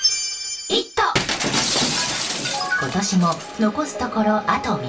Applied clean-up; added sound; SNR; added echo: none; Shatter; 4 dB; reverberation time 0.2 s.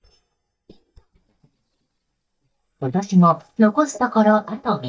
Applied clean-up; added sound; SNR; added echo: neural mask model DeepFilterNet 3.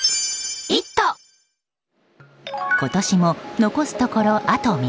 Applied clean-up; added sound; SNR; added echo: none; none; none; none.